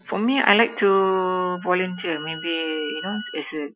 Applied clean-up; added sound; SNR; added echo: classical method Wiener filter.